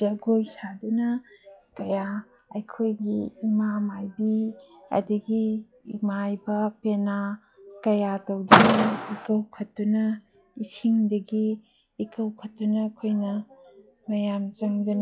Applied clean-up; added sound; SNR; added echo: classical method log-MMSE.